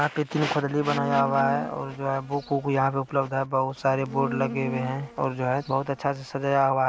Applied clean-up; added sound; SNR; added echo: none; Insect; 12 dB; none.